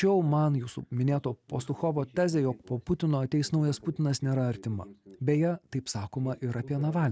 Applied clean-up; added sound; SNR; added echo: none; none; none; none.